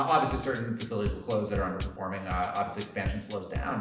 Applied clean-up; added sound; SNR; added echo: none; Bass drum / Drum kit; 7 dB; reverberation time 0.8 s.